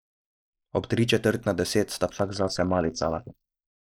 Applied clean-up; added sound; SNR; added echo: neural mask model Resemble Enhance denoiser.